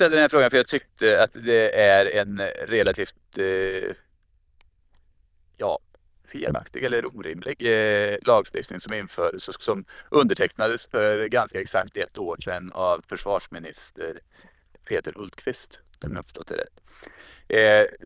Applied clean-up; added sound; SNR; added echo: neural diffusion model UNIVERSE++.